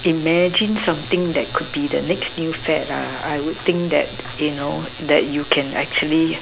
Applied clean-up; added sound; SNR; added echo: none; none; none; none.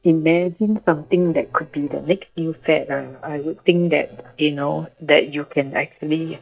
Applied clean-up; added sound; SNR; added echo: neural mask model DeepFilterNet 3.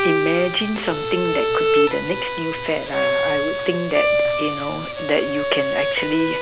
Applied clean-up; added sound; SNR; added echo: none; Bowed string instrument; -1 dB; none.